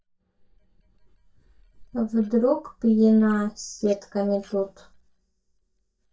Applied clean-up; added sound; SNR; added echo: neural mask model DeepFilterNet 3.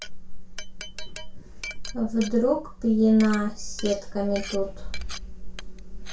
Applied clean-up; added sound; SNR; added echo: none; Glass; 17 dB; reverberation time 0.2 s.